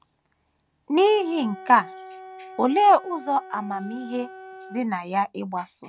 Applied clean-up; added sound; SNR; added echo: none; Wind instrument, woodwind instrument; 19 dB; none.